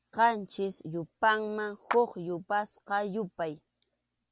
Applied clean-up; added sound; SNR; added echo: none; Clapping; 11 dB; none.